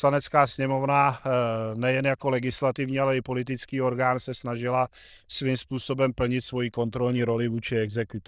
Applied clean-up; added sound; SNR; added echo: neural diffusion model UNIVERSE++.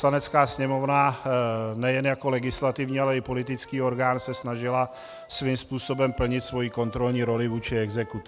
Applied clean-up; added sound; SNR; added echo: none; Wind instrument, woodwind instrument; 19 dB; none.